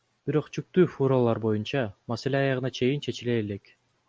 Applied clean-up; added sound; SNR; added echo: none; none; none; none.